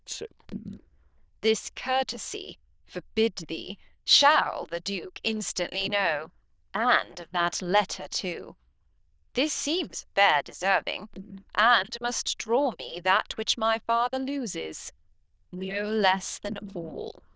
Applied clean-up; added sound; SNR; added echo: neural diffusion model UNIVERSE++.